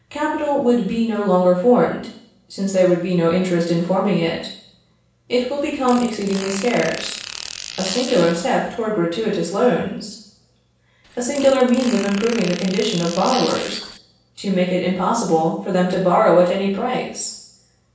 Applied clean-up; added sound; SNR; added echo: none; Fart; 12 dB; reverberation time 0.7 s.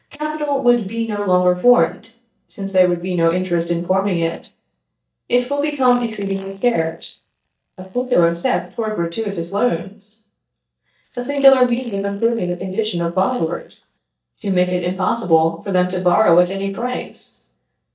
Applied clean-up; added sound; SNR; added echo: neural mask model DeepFilterNet 3.